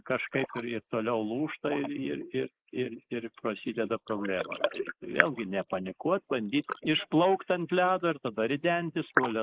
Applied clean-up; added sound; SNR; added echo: neural mask model Resemble Enhance denoiser.